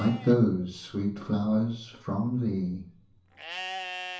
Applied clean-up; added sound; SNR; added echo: none; Livestock, farm animals, working animals; 15 dB; reverberation time 0.9 s.